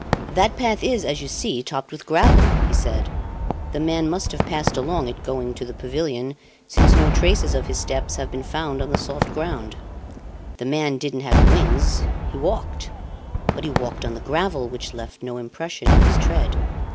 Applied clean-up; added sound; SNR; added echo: none; Cheering / Fireworks; -4 dB; none.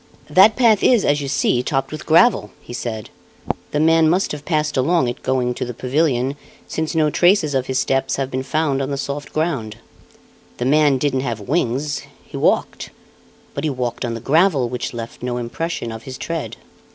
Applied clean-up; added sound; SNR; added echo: none; none; none; none.